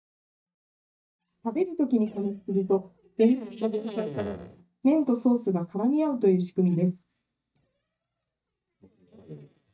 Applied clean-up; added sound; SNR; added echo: neural mask model DeepFilterNet 3.